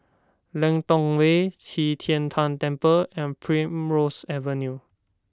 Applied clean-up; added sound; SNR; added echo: none; none; none; none.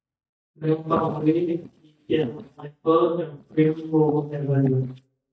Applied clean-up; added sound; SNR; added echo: neural mask model DeepFilterNet 3.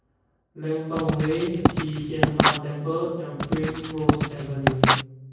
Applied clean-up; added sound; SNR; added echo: none; Writing; -5 dB; reverberation time 1.3 s.